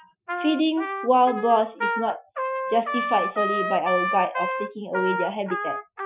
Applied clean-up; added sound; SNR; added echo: classical method Wiener filter.